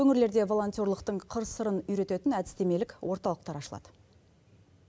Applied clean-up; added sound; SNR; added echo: none; none; none; none.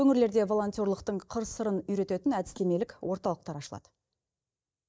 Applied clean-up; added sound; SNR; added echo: neural mask model DeepFilterNet 3.